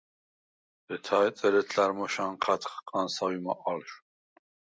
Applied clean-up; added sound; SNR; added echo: none; none; none; none.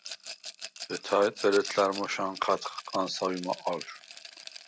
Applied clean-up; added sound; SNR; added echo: none; Rattle; 13 dB; none.